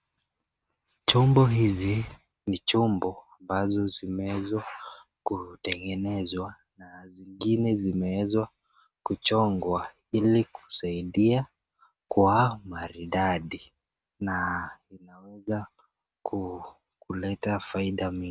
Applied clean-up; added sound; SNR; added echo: none; none; none; none.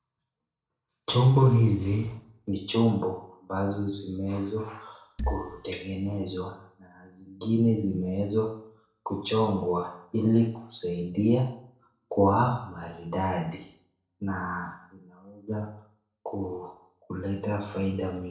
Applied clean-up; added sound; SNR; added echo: neural separator model SepFormer DNS4.